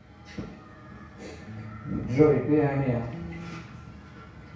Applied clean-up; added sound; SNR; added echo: none; Electric guitar; 10 dB; reverberation time 0.6 s.